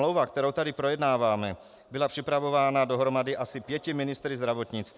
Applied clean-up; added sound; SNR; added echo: none; none; none; none.